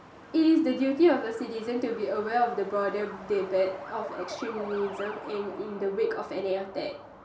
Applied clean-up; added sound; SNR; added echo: none; Truck; 15 dB; reverberation time 0.2 s.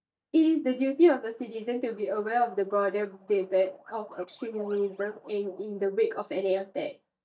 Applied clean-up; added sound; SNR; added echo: neural mask model DeepFilterNet 3.